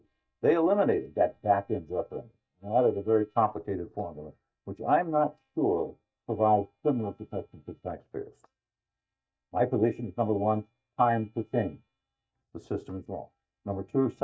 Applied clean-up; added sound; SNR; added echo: neural mask model DeepFilterNet 3.